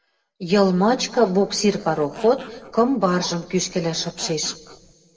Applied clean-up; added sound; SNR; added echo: none; Zipper (clothing); 19 dB; reverberation time 1.3 s.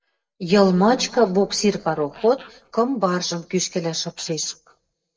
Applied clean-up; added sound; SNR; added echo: neural mask model DeepFilterNet 3.